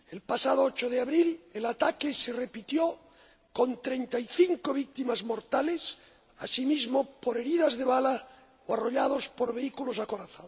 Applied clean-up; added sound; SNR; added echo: none; none; none; none.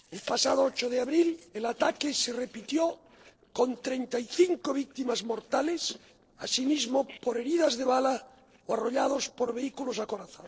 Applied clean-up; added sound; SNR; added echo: neural separator model SepFormer DNS4.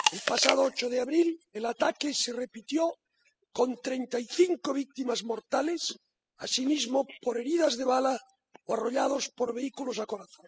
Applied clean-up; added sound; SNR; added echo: classical method spectral subtraction.